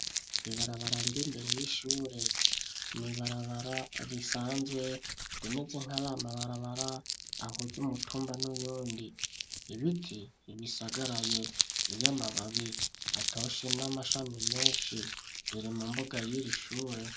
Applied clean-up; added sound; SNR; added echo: none; Crumpling, crinkling; -1 dB; none.